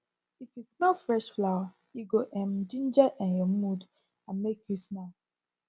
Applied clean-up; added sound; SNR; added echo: none; none; none; none.